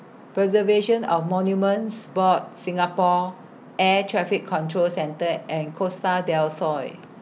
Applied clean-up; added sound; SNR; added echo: none; none; none; none.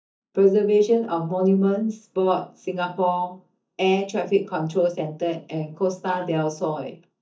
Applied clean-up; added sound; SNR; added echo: neural mask model DeepFilterNet 3.